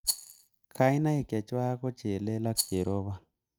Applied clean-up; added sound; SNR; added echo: neural mask model RNNoise.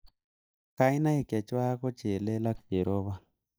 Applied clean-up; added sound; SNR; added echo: neural mask model DeepFilterNet 3.